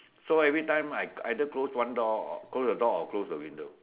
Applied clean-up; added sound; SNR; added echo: none; none; none; none.